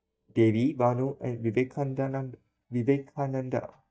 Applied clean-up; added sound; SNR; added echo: neural mask model DeepFilterNet 3.